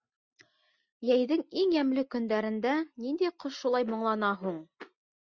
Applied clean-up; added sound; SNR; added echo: none; none; none; none.